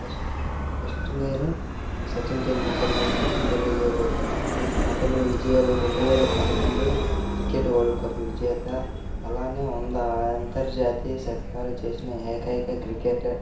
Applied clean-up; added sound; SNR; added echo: none; Vehicle; 0 dB; reverberation time 0.6 s.